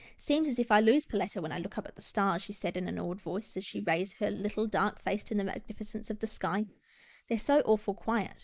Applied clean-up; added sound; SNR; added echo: neural mask model Resemble Enhance denoiser.